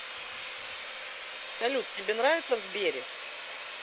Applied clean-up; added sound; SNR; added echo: none; Sawing; 0 dB; none.